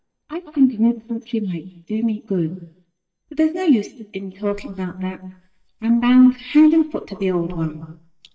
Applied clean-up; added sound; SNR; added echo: neural mask model DeepFilterNet 3.